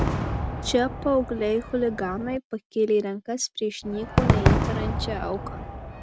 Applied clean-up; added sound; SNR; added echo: none; Crowd / Cheering / Fireworks; 0 dB; none.